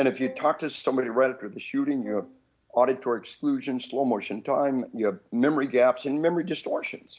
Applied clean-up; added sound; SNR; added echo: none; Brass instrument; 20 dB; none.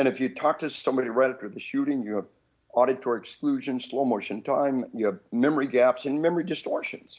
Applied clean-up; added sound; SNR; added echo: none; none; none; none.